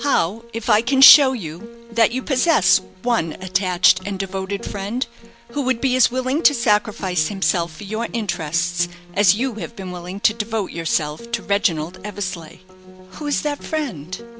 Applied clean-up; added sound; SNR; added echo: none; Piano; 19 dB; none.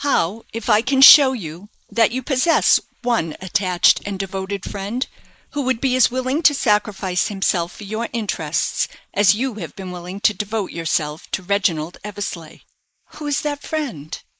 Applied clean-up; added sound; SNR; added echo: neural mask model Resemble Enhance denoiser.